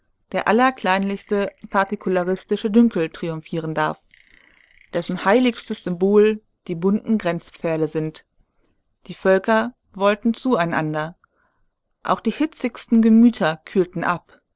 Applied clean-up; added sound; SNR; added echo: neural separator model SepFormer DNS4.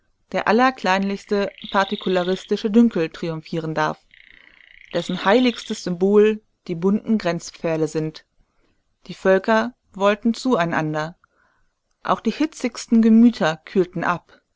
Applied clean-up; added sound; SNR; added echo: none; Chirp, tweet; 19 dB; none.